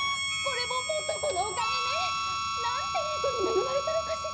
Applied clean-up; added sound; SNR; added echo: none; Harmonica; -1 dB; reverberation time 0.4 s.